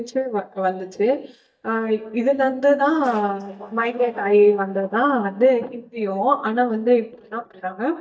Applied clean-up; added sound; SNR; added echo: neural mask model DeepFilterNet 3.